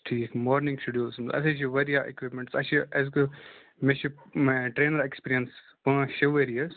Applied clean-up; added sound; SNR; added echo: none; none; none; none.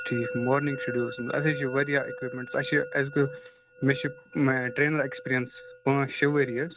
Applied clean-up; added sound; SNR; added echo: neural mask model RNNoise.